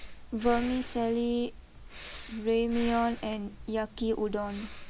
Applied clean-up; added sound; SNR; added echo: none; Breathing; 11 dB; none.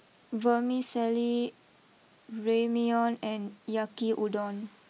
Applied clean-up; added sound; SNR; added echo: none; none; none; none.